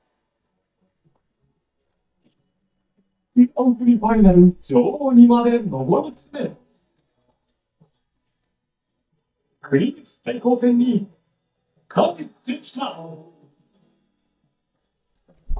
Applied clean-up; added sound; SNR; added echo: neural mask model DeepFilterNet 3.